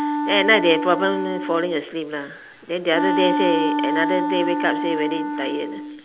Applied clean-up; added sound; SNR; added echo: none; Wind instrument, woodwind instrument; 2 dB; none.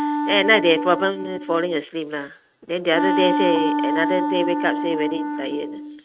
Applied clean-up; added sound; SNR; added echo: neural mask model RNNoise.